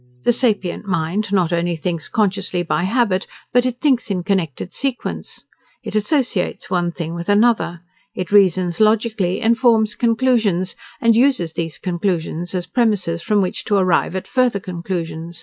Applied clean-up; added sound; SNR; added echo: classical method log-MMSE.